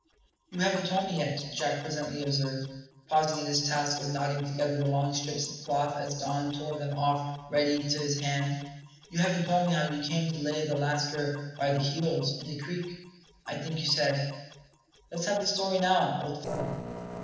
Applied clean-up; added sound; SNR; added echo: neural separator model SepFormer DNS4.